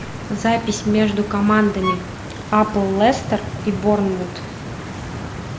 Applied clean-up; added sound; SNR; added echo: none; Bowed string instrument + Stream; 9 dB; none.